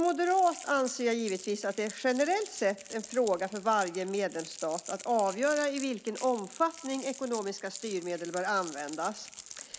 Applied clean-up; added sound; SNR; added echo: none; Crackle; 15 dB; none.